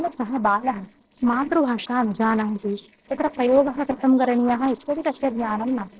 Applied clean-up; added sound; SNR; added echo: neural separator model SepFormer DNS4.